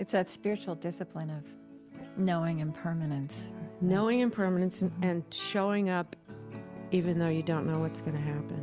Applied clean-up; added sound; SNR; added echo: none; Trumpet; 20 dB; none.